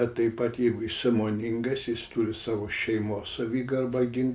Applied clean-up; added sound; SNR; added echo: none; none; none; none.